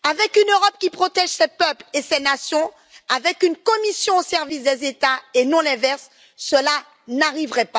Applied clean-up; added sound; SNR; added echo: none; none; none; none.